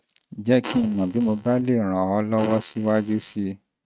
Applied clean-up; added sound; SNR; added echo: neural mask model RNNoise.